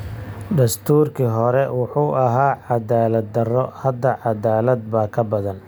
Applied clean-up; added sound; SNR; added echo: none; none; none; none.